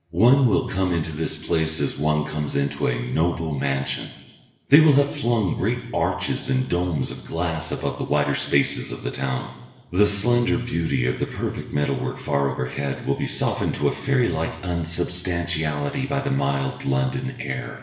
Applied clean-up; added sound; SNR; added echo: none; none; none; reverberation time 1.3 s.